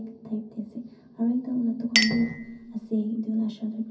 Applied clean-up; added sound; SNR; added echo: none; Chink, clink; 5 dB; reverberation time 0.3 s.